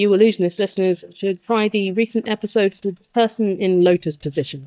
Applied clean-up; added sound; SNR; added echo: neural mask model DeepFilterNet 3.